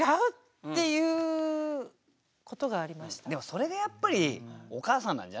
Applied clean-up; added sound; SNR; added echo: none; none; none; none.